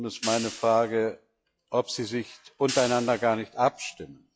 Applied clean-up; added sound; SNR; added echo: classical method log-MMSE.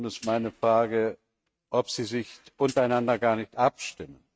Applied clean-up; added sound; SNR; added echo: neural mask model RNNoise.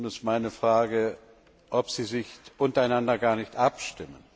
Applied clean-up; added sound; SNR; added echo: none; none; none; none.